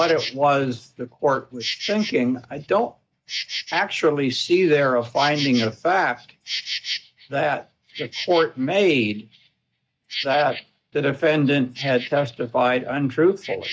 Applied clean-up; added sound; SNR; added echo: neural mask model DeepFilterNet 3.